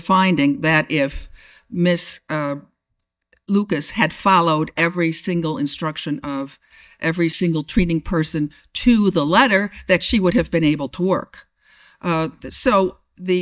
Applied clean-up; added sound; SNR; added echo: neural mask model DeepFilterNet 3.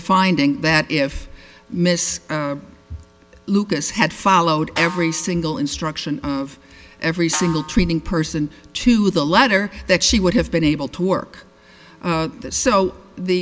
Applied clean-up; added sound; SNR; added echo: none; Snare drum; 16 dB; none.